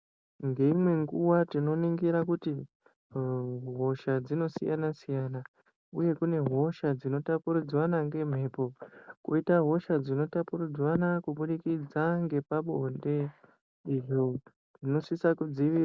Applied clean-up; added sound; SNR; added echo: none; none; none; none.